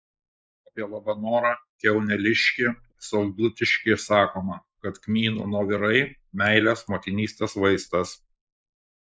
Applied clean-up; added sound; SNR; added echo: neural mask model Resemble Enhance denoiser.